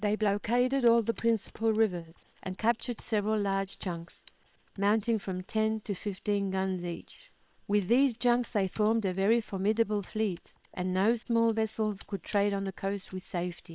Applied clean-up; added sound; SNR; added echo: neural separator model SepFormer WHAM!.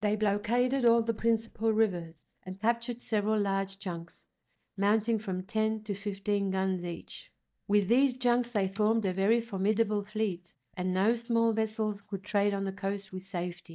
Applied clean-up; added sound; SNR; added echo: neural mask model DeepFilterNet 3.